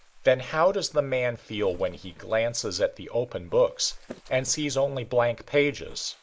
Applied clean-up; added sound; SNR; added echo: neural mask model Resemble Enhance denoiser.